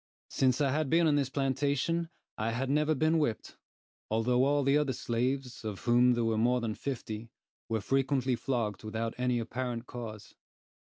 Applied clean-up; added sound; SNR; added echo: none; none; none; none.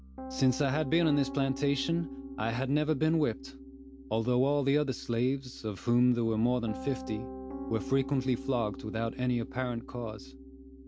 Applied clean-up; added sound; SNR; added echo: none; Piano; 12 dB; none.